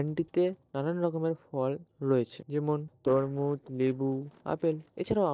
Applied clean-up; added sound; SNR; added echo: neural separator model SepFormer DNS4.